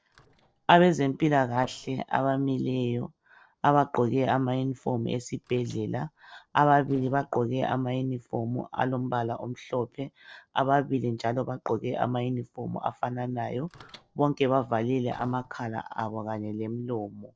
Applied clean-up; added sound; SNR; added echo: neural separator model SepFormer DNS4.